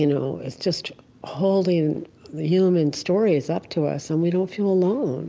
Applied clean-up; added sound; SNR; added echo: none; none; none; none.